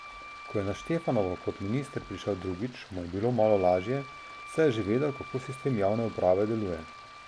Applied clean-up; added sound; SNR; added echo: none; Wind instrument, woodwind instrument + Stream; 16 dB; none.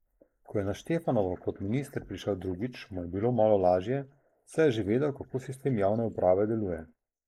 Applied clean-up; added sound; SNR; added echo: neural mask model Resemble Enhance denoiser.